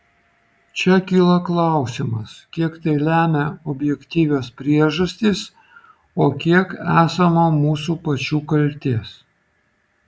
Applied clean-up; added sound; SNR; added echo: none; none; none; none.